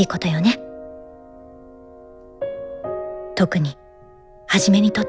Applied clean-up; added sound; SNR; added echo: none; none; none; none.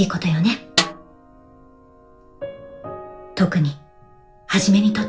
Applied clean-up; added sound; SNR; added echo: none; Snare drum; 2 dB; reverberation time 0.2 s.